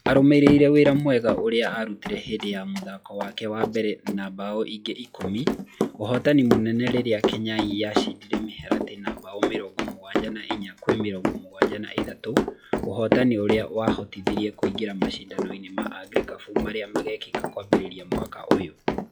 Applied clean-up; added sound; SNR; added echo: classical method log-MMSE.